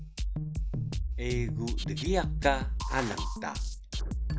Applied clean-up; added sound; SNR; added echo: none; Drum kit; -3 dB; none.